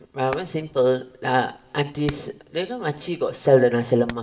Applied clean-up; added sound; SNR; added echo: none; Hammer; 19 dB; reverberation time 0.6 s.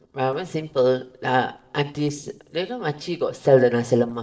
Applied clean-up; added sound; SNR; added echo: neural separator model SepFormer DNS4.